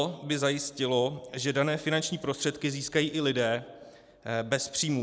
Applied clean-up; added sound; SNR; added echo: none; none; none; none.